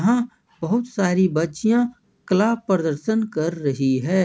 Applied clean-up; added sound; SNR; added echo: none; none; none; none.